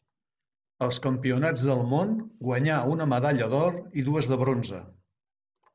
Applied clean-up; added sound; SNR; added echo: none; none; none; none.